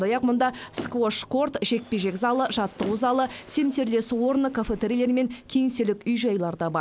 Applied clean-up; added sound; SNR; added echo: none; Motor vehicle (road); 15 dB; none.